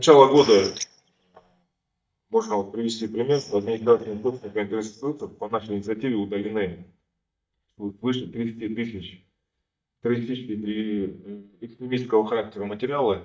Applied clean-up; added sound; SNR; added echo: neural mask model DeepFilterNet 3.